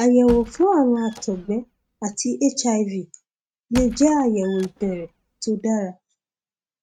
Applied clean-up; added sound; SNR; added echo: neural mask model RNNoise.